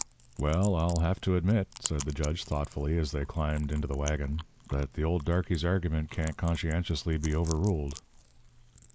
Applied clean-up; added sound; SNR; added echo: neural mask model Resemble Enhance denoiser.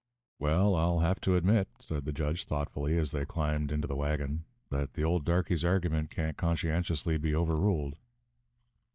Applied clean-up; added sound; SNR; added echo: neural mask model DeepFilterNet 3.